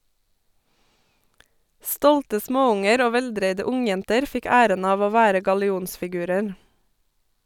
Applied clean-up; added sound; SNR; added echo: none; none; none; none.